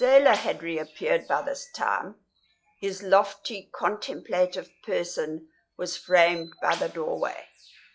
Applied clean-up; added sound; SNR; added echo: classical method log-MMSE.